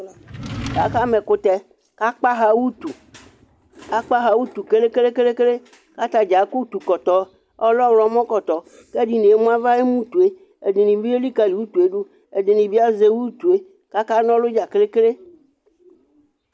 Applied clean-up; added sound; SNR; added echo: none; Drawer open or close; 12 dB; none.